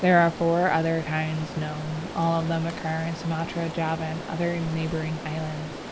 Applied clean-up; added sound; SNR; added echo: none; Stream; 11 dB; none.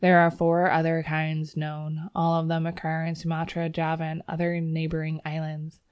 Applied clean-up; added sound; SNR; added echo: none; none; none; none.